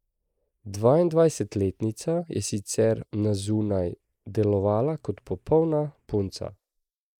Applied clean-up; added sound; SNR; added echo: neural mask model Resemble Enhance denoiser.